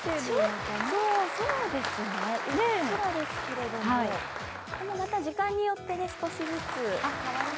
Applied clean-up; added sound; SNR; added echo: none; Applause; 5 dB; none.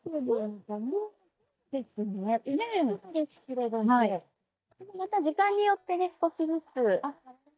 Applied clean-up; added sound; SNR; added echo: neural mask model DeepFilterNet 3.